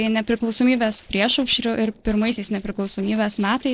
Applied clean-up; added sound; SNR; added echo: neural separator model SepFormer DNS4.